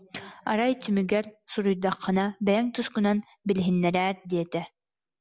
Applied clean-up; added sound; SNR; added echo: none; none; none; none.